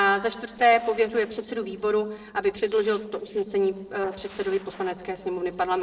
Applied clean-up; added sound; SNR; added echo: neural separator model SepFormer DNS4.